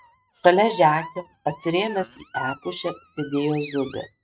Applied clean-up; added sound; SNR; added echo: neural mask model RNNoise.